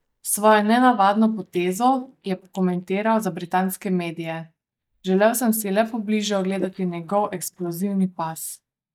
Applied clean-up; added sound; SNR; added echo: neural mask model DeepFilterNet 3.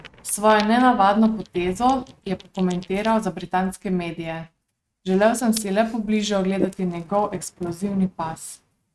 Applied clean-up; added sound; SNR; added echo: neural mask model RNNoise.